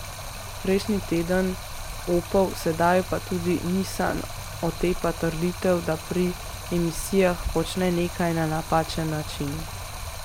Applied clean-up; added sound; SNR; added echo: none; Stream; 9 dB; none.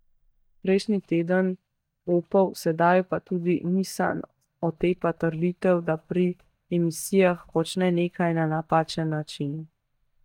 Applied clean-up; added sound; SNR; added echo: neural mask model DeepFilterNet 3.